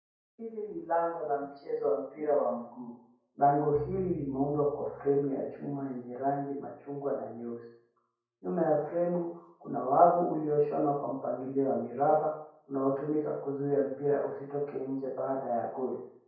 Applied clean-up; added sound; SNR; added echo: none; Piano; 18 dB; reverberation time 0.5 s.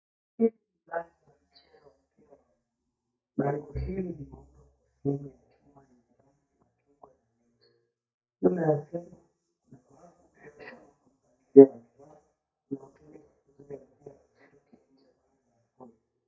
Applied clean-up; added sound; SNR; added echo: neural mask model DeepFilterNet 3.